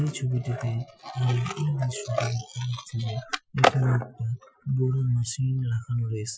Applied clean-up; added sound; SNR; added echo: classical method Wiener filter.